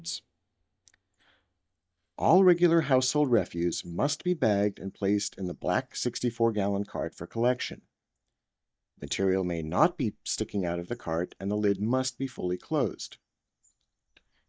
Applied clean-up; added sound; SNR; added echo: neural mask model DeepFilterNet 3.